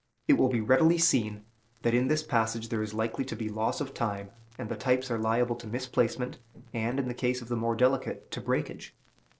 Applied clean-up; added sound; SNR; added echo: neural separator model SepFormer DNS4.